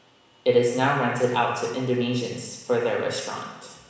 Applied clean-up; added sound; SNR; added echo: none; none; none; reverberation time 1.0 s.